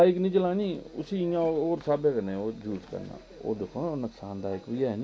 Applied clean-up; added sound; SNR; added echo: none; none; none; none.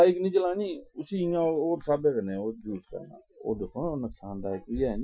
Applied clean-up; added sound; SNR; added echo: classical method Wiener filter.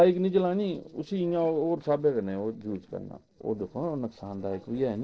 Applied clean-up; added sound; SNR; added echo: neural separator model SepFormer DNS4.